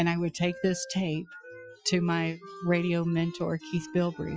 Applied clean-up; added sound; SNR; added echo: classical method Wiener filter.